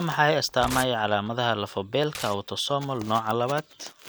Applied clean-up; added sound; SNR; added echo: none; Tearing; 16 dB; none.